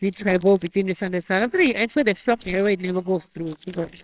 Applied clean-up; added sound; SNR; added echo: neural separator model SepFormer WHAMR!.